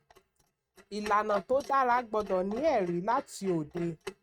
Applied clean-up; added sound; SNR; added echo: neural mask model RNNoise.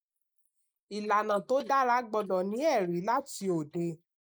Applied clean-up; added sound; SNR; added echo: neural mask model Resemble Enhance denoiser.